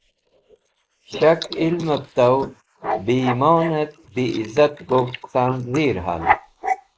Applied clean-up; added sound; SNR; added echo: neural mask model Resemble Enhance denoiser.